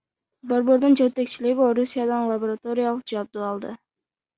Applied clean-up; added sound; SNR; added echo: none; none; none; none.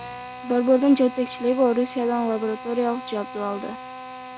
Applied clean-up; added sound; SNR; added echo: none; Drill; 14 dB; none.